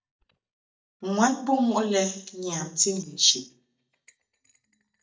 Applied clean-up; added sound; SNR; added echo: neural mask model DeepFilterNet 3.